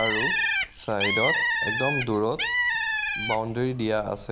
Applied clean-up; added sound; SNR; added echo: none; Bird; -2 dB; none.